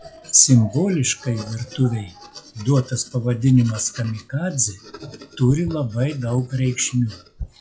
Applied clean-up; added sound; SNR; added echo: classical method log-MMSE.